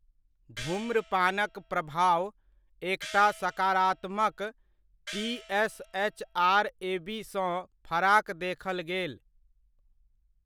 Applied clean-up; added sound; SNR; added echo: none; Gong; 17 dB; none.